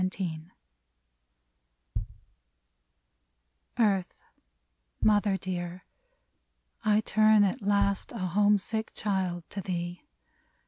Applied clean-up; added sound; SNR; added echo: none; Bass drum; 9 dB; none.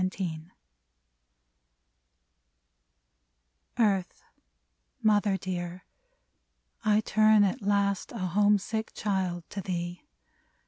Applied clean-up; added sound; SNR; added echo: none; none; none; none.